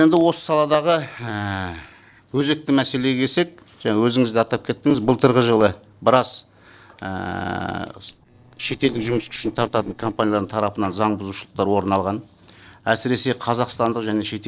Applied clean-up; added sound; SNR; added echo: neural separator model SepFormer DNS4.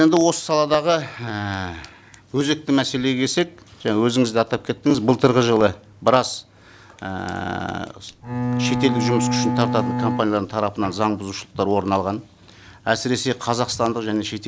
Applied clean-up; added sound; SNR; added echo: none; Bowed string instrument; 1 dB; none.